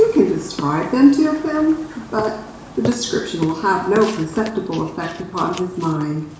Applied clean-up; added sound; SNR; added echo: none; Burping, eructation; 14 dB; reverberation time 0.7 s.